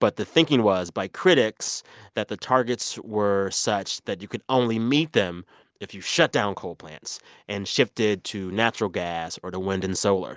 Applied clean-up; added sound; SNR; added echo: none; none; none; none.